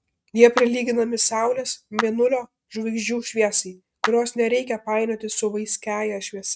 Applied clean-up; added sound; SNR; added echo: neural mask model RNNoise.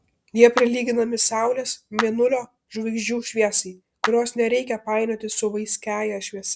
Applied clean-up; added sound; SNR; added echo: none; Clapping; 12 dB; none.